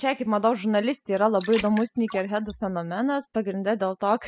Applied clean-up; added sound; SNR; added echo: classical method spectral subtraction.